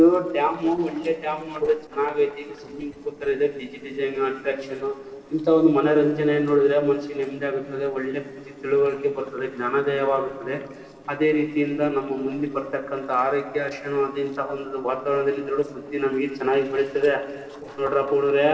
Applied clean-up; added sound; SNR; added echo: neural separator model SepFormer DNS4.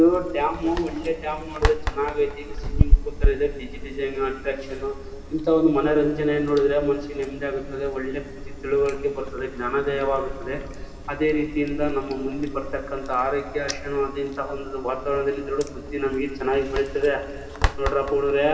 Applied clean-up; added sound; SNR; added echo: none; Chewing, mastication; 4 dB; reverberation time 2.4 s.